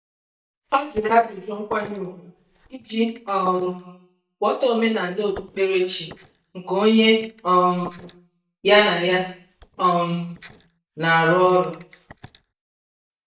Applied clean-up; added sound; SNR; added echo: neural mask model DeepFilterNet 3.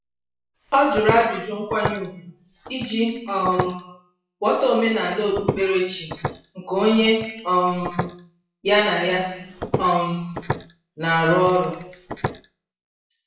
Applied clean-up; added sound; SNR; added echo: classical method WPE with log-MMSE.